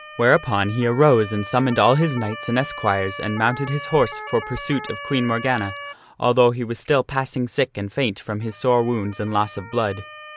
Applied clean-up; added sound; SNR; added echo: none; Motor vehicle (road) / Siren; 15 dB; none.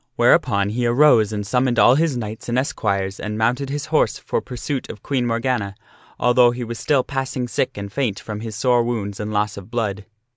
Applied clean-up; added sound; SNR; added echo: none; none; none; none.